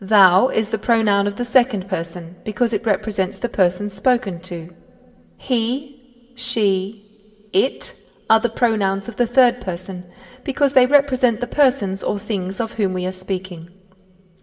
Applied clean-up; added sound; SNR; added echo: none; none; none; reverberation time 2.5 s.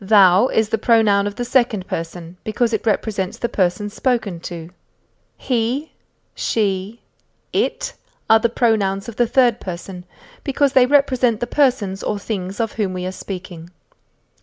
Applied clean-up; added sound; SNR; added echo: none; none; none; none.